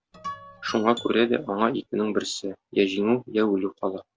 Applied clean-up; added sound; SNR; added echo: none; Guitar; 16 dB; none.